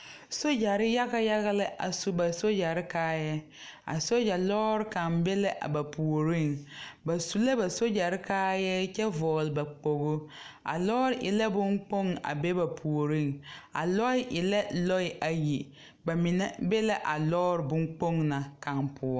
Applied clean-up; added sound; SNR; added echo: none; none; none; none.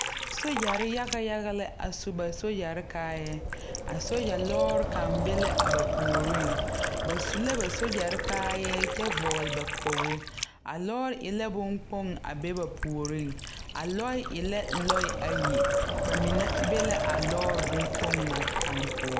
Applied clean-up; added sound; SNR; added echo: none; Liquid + Wind; -2 dB; none.